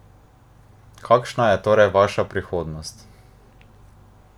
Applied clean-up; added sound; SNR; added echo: none; none; none; none.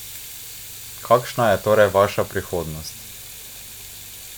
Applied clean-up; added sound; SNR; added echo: none; Sink (filling or washing) / Water tap, faucet; 15 dB; none.